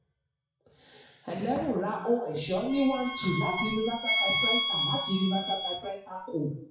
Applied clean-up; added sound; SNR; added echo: classical method WPE with log-MMSE.